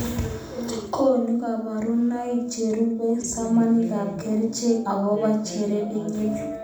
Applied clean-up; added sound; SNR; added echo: none; none; none; reverberation time 0.5 s.